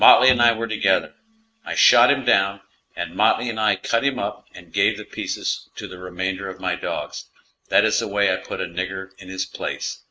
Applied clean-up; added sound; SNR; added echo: neural mask model RNNoise.